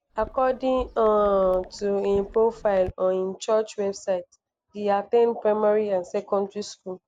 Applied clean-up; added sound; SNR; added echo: none; Chatter / Chirp, tweet / Car passing by / Typing; 20 dB; none.